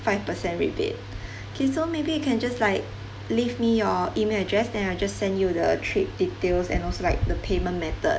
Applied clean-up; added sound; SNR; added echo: none; none; none; none.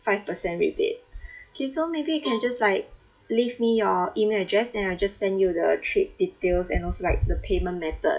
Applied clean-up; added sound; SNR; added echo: classical method WPE with log-MMSE.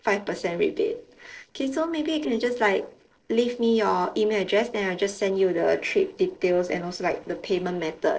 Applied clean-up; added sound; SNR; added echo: neural separator model SepFormer DNS4.